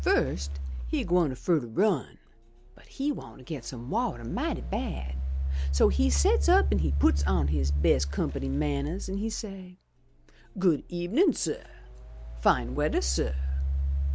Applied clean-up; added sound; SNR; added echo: none; Engine; 2 dB; none.